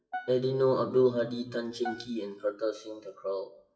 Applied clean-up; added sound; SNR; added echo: classical method WPE with log-MMSE.